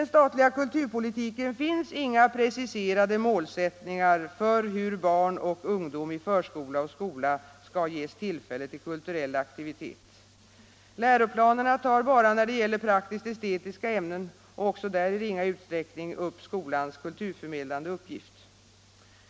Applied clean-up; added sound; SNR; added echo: none; none; none; none.